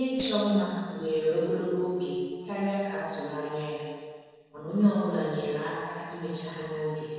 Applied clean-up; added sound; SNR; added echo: neural separator model SepFormer DNS4.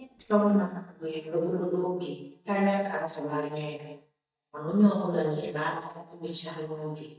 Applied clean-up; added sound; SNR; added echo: neural mask model DeepFilterNet 3.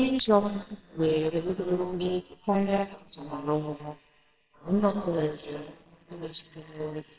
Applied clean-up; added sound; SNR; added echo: neural separator model SepFormer WHAMR!.